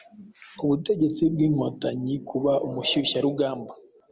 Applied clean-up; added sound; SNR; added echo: none; none; none; none.